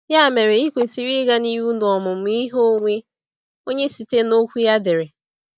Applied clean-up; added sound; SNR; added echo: neural mask model DeepFilterNet 3.